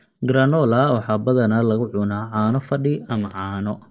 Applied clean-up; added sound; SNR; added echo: neural separator model SepFormer DNS4.